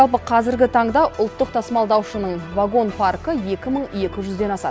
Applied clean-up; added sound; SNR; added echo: none; none; none; none.